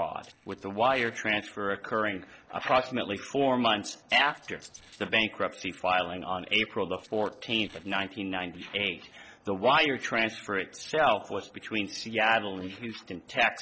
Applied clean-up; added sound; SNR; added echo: neural separator model SepFormer DNS4.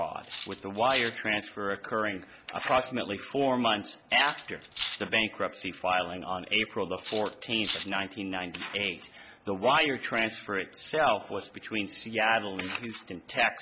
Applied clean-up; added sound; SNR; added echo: none; Cutlery, silverware; -1 dB; none.